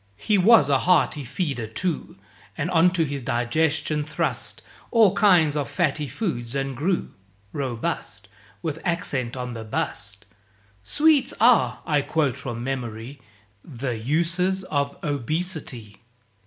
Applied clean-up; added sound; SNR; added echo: none; none; none; none.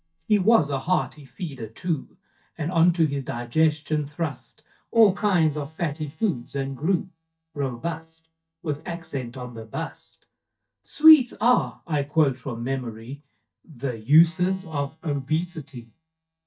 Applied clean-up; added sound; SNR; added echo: neural mask model DeepFilterNet 3.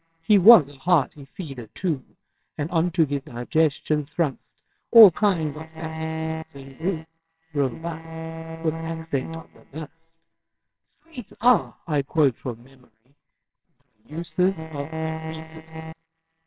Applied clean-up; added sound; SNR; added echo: neural separator model SepFormer WHAMR!.